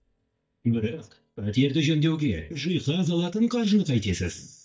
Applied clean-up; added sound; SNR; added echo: neural mask model DeepFilterNet 3.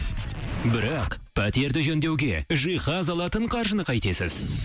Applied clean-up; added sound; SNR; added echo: none; none; none; none.